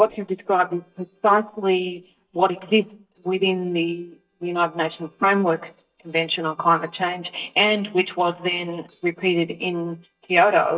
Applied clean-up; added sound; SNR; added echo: neural mask model DeepFilterNet 3.